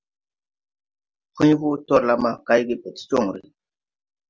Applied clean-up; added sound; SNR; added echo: none; none; none; none.